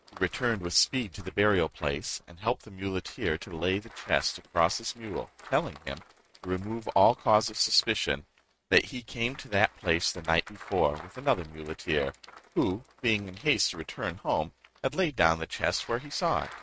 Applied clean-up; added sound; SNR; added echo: neural mask model RNNoise.